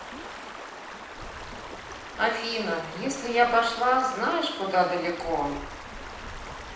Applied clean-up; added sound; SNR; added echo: none; Stream; 11 dB; reverberation time 0.9 s.